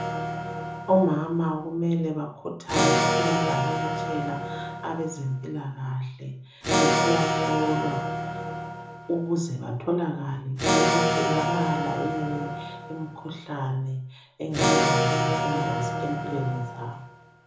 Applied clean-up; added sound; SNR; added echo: none; Electric guitar / Acoustic guitar; -2 dB; reverberation time 0.6 s.